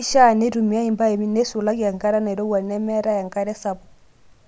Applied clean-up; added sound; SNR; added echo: none; none; none; none.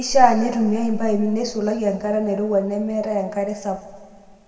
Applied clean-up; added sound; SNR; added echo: none; none; none; reverberation time 1.7 s.